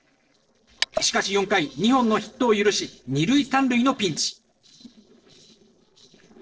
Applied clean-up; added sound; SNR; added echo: neural separator model SepFormer DNS4.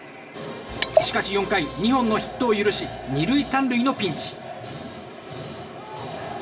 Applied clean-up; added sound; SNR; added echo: none; Liquid; 5 dB; reverberation time 0.5 s.